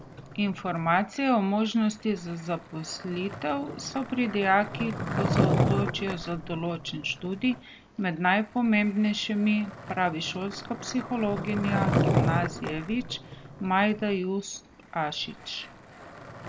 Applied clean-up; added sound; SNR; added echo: none; Skateboard; 4 dB; none.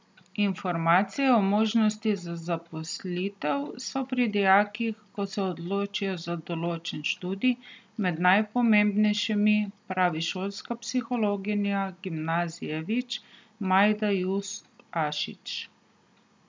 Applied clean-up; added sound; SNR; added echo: none; none; none; none.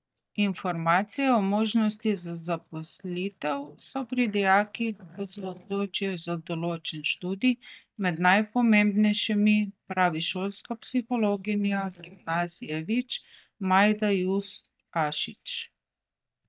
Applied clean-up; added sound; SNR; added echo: neural mask model DeepFilterNet 3.